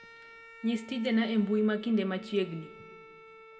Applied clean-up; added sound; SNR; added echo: none; Bowed string instrument; 20 dB; reverberation time 0.9 s.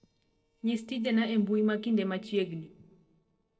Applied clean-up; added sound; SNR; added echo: neural separator model SepFormer DNS4.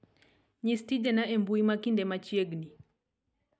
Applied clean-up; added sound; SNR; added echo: none; none; none; none.